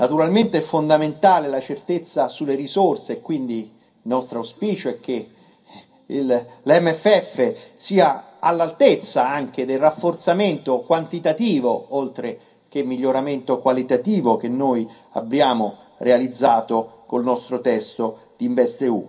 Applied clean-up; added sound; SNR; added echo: none; none; none; reverberation time 0.3 s.